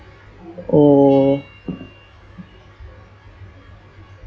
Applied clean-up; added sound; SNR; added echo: classical method log-MMSE.